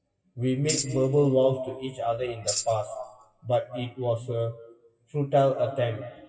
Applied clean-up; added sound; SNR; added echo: classical method WPE with log-MMSE.